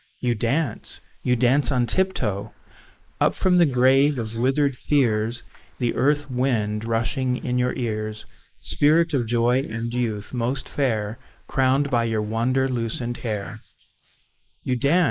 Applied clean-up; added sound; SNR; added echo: neural mask model Resemble Enhance denoiser.